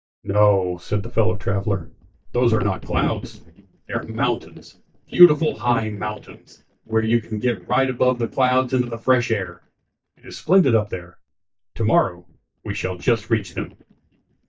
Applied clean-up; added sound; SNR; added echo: neural mask model DeepFilterNet 3.